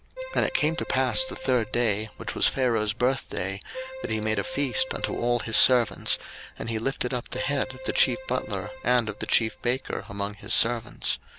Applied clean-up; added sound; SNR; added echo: none; Keyboard (musical); 14 dB; none.